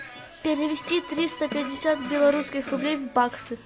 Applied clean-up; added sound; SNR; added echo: none; Fart + Bowed string instrument; 13 dB; none.